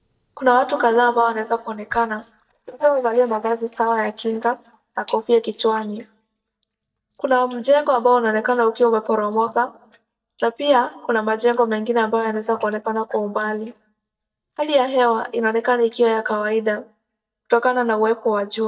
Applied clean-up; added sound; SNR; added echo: neural mask model DeepFilterNet 3.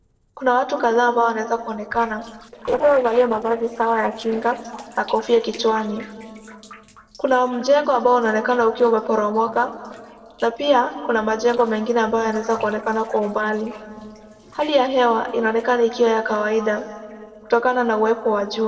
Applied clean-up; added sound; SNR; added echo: neural separator model SepFormer DNS4.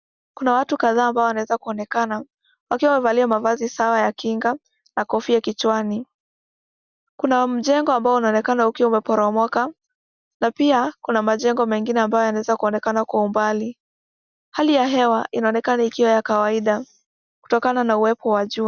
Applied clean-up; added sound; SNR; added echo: none; none; none; none.